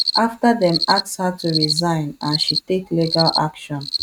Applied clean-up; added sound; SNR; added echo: neural mask model RNNoise.